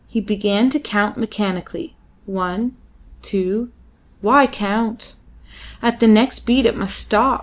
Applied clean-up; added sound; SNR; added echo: none; none; none; none.